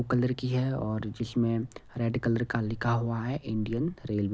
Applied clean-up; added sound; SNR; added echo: none; none; none; none.